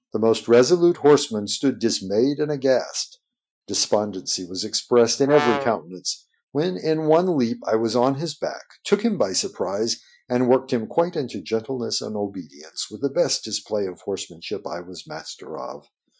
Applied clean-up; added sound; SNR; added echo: classical method Wiener filter.